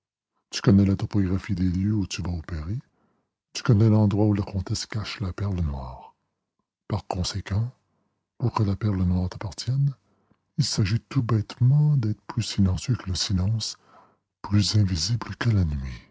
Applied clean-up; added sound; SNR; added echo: none; none; none; none.